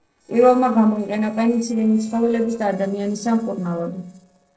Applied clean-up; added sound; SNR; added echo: neural separator model SepFormer DNS4.